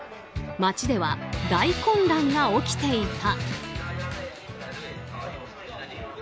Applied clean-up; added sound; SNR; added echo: none; none; none; none.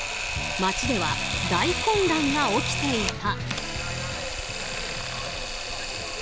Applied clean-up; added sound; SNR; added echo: none; Camera; 2 dB; none.